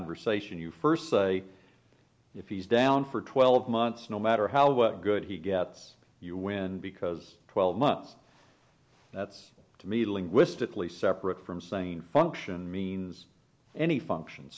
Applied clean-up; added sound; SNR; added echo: none; none; none; none.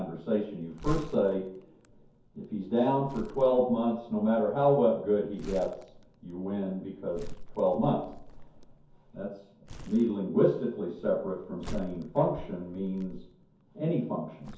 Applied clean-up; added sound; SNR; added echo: none; Crumpling, crinkling; 14 dB; reverberation time 0.6 s.